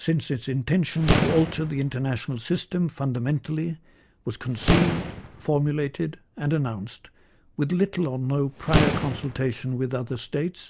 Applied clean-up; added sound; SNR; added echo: none; Boom; 1 dB; none.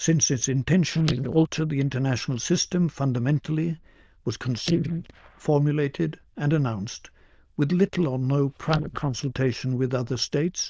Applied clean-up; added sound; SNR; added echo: neural diffusion model UNIVERSE++.